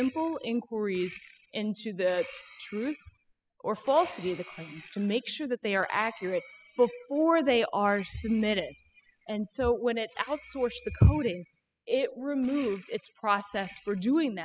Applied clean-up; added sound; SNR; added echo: classical method spectral subtraction.